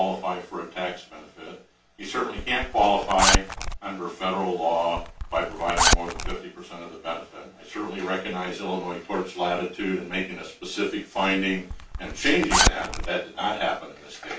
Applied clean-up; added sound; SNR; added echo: none; Zipper (clothing); -4 dB; reverberation time 0.2 s.